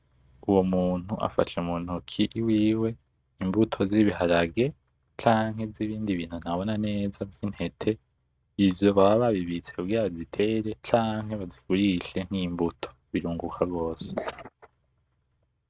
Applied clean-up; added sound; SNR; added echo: neural mask model RNNoise.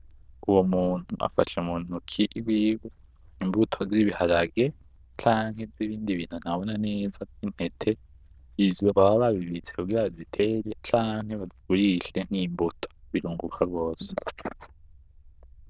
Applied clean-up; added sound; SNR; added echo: neural diffusion model UNIVERSE++.